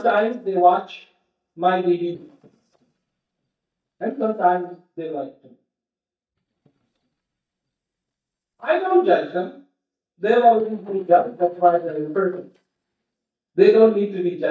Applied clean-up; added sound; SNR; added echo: neural mask model DeepFilterNet 3.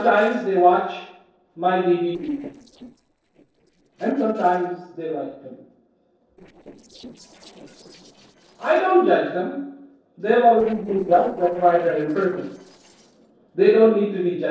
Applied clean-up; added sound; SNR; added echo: neural separator model SepFormer DNS4.